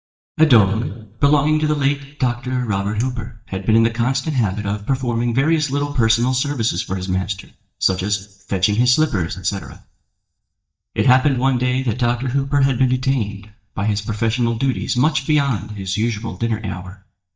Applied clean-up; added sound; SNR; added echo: neural mask model DeepFilterNet 3.